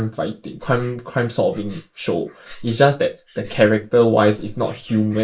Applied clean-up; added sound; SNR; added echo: neural mask model Resemble Enhance denoiser.